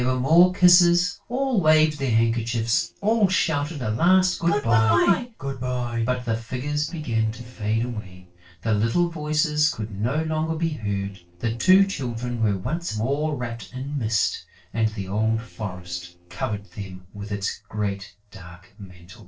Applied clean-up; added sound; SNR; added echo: neural separator model SepFormer DNS4.